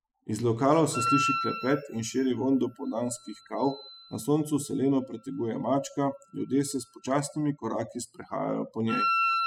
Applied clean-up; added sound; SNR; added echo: classical method spectral subtraction.